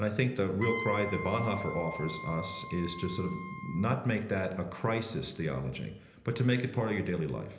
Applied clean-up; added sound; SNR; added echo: none; Wind instrument, woodwind instrument; 10 dB; reverberation time 1.0 s.